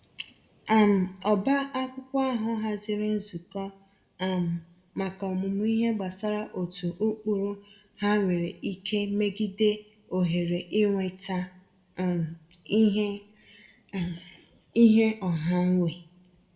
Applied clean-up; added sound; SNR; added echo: none; none; none; reverberation time 0.5 s.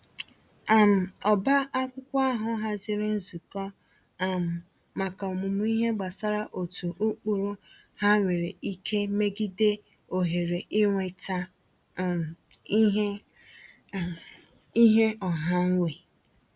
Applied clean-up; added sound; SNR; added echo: none; none; none; none.